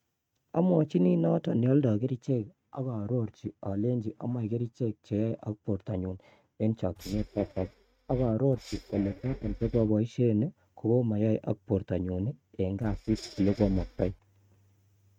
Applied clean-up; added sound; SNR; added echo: neural mask model RNNoise.